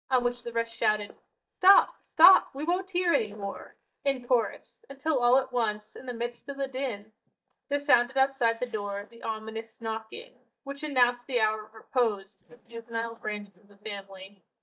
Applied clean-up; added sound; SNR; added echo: neural mask model DeepFilterNet 3.